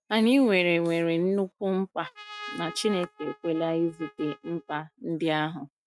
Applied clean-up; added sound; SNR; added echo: neural mask model RNNoise.